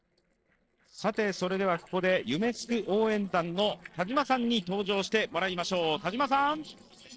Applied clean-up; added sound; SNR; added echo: neural separator model SepFormer DNS4.